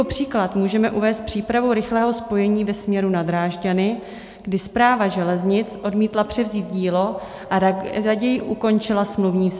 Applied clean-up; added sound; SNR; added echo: none; none; none; none.